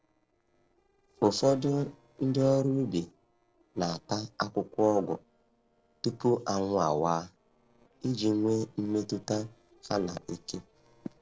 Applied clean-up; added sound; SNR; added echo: neural separator model SepFormer DNS4.